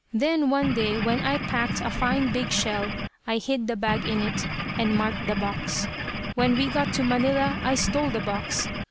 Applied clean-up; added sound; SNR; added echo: none; Engine / Boat, Water vehicle; 3 dB; none.